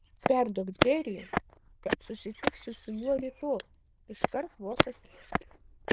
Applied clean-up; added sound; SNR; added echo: neural diffusion model UNIVERSE++.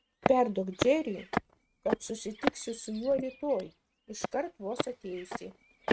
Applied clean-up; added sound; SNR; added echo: neural mask model RNNoise.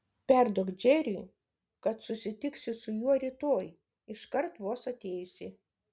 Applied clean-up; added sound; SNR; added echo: none; none; none; none.